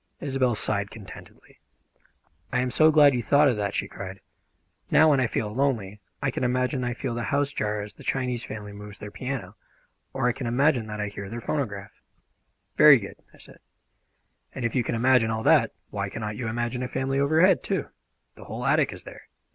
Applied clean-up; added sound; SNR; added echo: none; none; none; none.